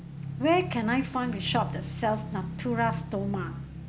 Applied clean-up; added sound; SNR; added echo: none; Motorcycle / Engine; 5 dB; none.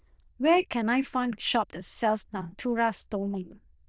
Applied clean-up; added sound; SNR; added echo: neural diffusion model UNIVERSE++.